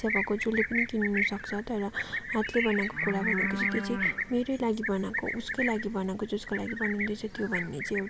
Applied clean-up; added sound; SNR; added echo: none; Livestock, farm animals, working animals; 2 dB; none.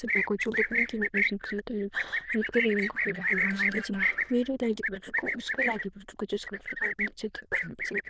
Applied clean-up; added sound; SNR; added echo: neural diffusion model UNIVERSE++.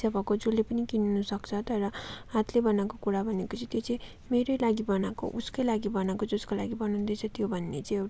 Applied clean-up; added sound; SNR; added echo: none; none; none; none.